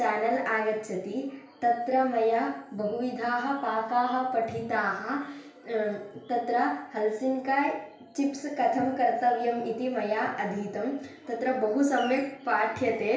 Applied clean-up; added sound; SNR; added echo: none; Fireworks; 17 dB; reverberation time 0.5 s.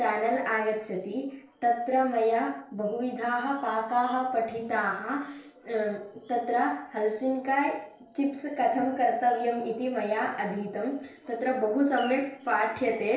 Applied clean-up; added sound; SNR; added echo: neural separator model SepFormer DNS4.